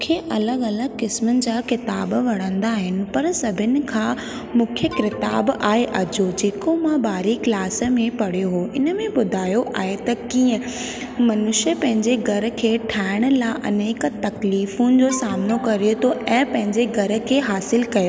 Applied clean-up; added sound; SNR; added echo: none; Alarm; 16 dB; none.